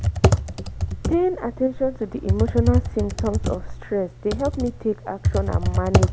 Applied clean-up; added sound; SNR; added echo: none; Computer keyboard; -2 dB; none.